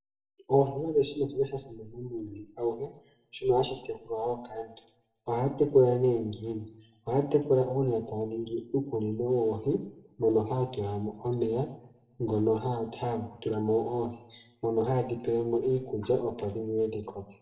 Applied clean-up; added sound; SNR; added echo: none; none; none; reverberation time 0.6 s.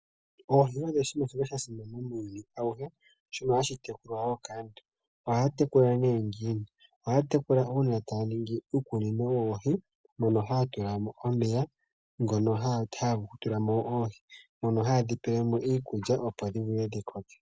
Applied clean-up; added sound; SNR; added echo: none; none; none; none.